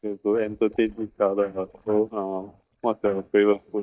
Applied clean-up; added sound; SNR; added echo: neural mask model DeepFilterNet 3.